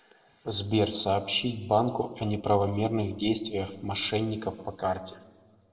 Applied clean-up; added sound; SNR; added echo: none; none; none; reverberation time 0.9 s.